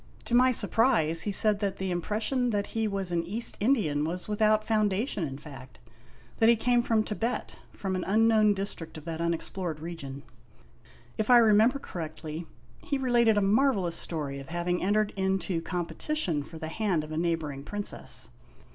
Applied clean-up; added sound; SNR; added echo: none; none; none; none.